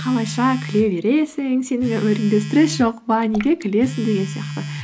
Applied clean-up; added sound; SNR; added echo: none; Telephone + Drip / Water; 11 dB; none.